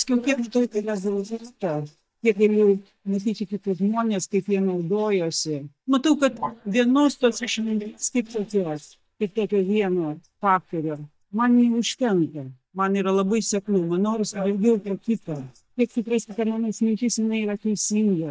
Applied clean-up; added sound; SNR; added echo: neural mask model DeepFilterNet 3.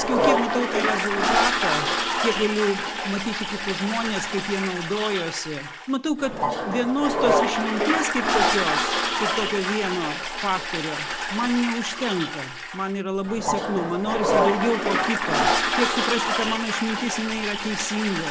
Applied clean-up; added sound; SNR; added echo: none; Toilet flush; -2 dB; none.